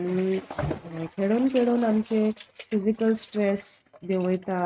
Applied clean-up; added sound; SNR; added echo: neural mask model RNNoise.